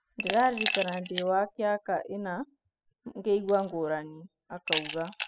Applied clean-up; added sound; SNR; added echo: classical method spectral subtraction.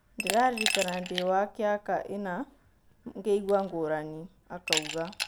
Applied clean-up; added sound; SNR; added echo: none; Glass; 6 dB; none.